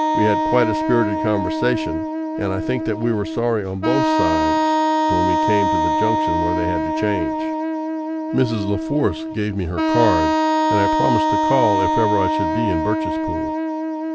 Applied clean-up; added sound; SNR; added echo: none; Wind instrument, woodwind instrument; -3 dB; none.